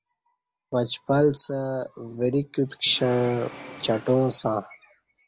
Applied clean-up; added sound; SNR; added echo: none; Engine / Mechanisms; 19 dB; none.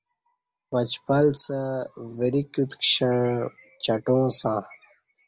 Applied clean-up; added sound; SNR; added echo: none; none; none; none.